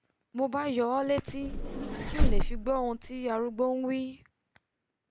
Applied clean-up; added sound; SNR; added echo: none; Vehicle; -3 dB; none.